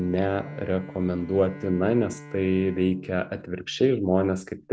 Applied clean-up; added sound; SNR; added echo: none; Bowed string instrument; 19 dB; none.